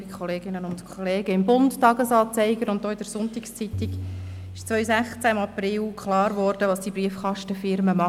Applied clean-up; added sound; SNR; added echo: none; Tabla; 13 dB; none.